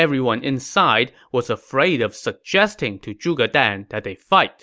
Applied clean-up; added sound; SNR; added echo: none; none; none; none.